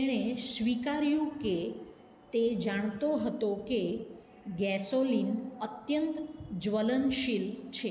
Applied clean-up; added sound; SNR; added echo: none; none; none; none.